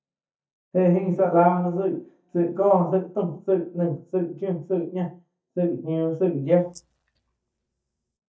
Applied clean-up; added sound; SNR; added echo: neural mask model DeepFilterNet 3.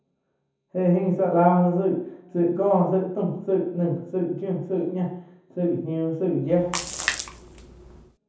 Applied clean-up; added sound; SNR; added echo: none; Splash, splatter; 8 dB; reverberation time 0.7 s.